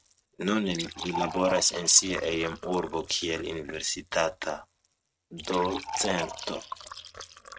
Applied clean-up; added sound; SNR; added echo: neural mask model RNNoise.